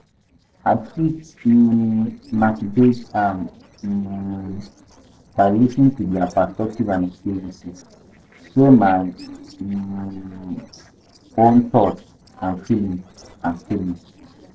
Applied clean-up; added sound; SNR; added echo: neural separator model SepFormer DNS4.